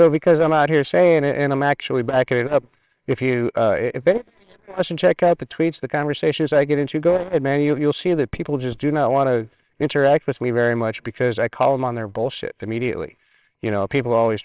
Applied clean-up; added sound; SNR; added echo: neural separator model SepFormer WHAMR!.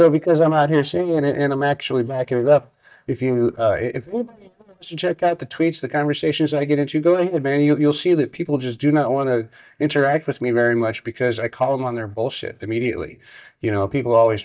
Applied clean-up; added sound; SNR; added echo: neural mask model DeepFilterNet 3.